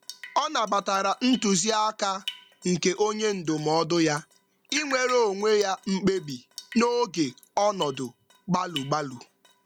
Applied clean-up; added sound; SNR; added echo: none; Drip; 19 dB; none.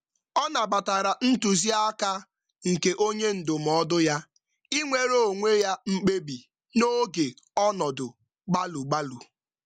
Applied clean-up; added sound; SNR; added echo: none; none; none; none.